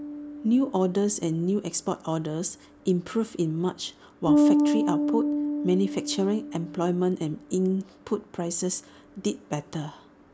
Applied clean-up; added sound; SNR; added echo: none; Bass guitar; 2 dB; none.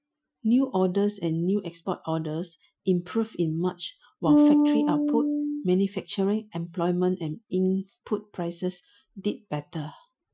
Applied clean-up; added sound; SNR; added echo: classical method Wiener filter.